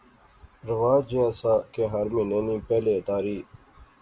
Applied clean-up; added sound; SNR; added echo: none; none; none; none.